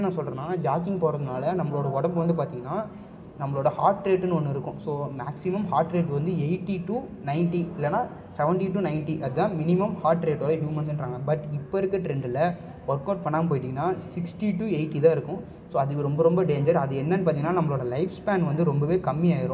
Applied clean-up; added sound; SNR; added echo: none; none; none; none.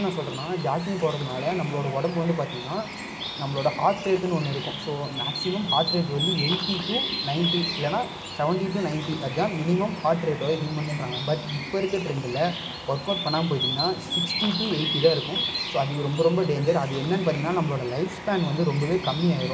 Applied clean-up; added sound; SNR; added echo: none; Bird; 7 dB; none.